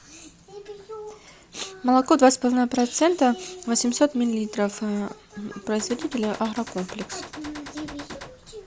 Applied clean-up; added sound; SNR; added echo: none; Gunshot, gunfire; 16 dB; none.